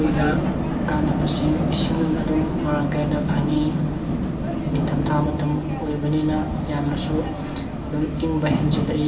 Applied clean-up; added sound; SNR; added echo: none; Vehicle; 0 dB; reverberation time 2.0 s.